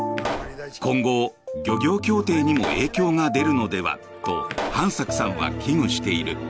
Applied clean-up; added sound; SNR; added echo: none; Explosion; 12 dB; none.